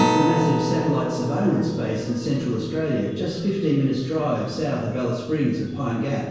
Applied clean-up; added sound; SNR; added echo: none; Acoustic guitar; 5 dB; reverberation time 1.0 s.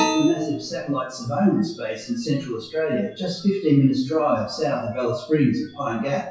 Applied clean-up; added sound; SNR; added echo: classical method WPE with log-MMSE.